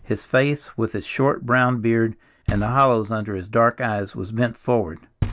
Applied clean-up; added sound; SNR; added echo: none; Knock; 13 dB; none.